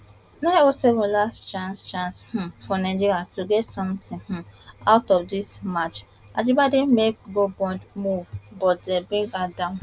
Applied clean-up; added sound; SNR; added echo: none; none; none; none.